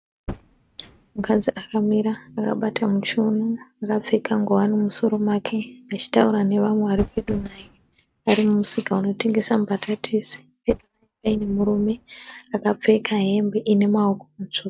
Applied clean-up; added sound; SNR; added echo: neural mask model RNNoise.